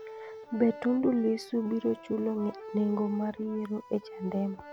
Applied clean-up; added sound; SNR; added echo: none; Accordion; 15 dB; none.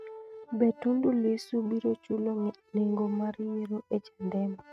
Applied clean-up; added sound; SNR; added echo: neural mask model RNNoise.